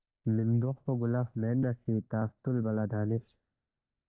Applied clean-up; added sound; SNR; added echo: neural mask model DeepFilterNet 3.